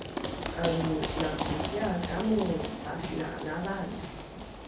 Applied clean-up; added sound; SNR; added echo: none; Run; 2 dB; reverberation time 0.6 s.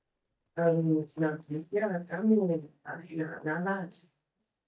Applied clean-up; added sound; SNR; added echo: neural mask model DeepFilterNet 3.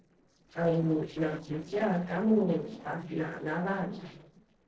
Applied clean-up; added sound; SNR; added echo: neural separator model SepFormer DNS4.